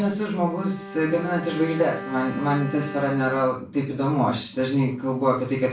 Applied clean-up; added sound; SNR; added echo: none; Bowed string instrument; 14 dB; reverberation time 0.3 s.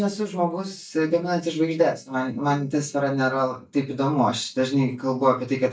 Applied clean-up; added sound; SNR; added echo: neural mask model DeepFilterNet 3.